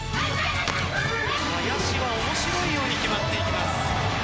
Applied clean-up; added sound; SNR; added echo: none; none; none; none.